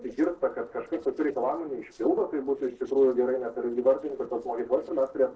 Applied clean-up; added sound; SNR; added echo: neural separator model SepFormer DNS4.